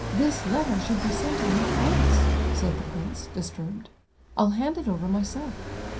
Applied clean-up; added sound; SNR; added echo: none; Car passing by; -1 dB; reverberation time 0.3 s.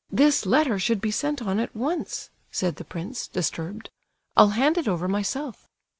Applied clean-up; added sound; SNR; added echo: none; none; none; none.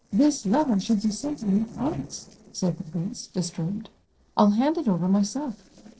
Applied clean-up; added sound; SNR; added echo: neural separator model SepFormer DNS4.